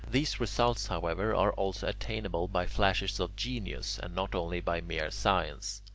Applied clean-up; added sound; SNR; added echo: none; none; none; none.